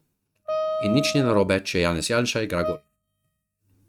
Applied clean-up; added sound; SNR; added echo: neural mask model RNNoise.